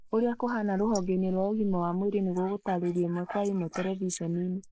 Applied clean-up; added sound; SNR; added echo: neural mask model Resemble Enhance denoiser.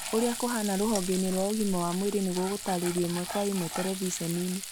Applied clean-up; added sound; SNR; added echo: none; Frying (food); 8 dB; none.